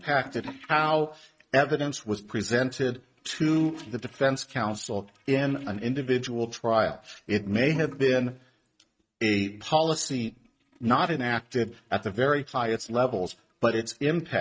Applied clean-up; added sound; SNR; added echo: neural mask model RNNoise.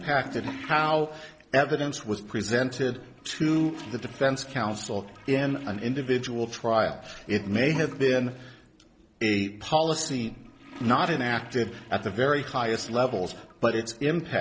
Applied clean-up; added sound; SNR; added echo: none; Toilet flush / Gurgling; 18 dB; none.